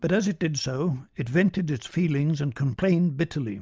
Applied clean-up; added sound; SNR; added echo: none; none; none; none.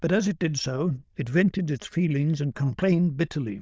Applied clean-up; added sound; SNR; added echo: neural diffusion model UNIVERSE++.